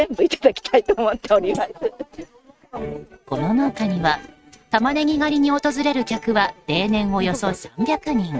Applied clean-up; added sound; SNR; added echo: neural mask model RNNoise.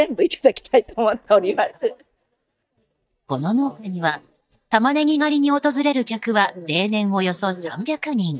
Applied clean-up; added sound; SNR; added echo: neural mask model DeepFilterNet 3.